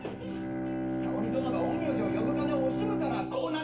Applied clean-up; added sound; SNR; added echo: none; Bowed string instrument; -3 dB; reverberation time 0.3 s.